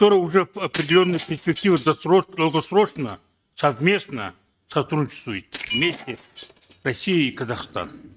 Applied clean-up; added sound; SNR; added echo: neural mask model RNNoise.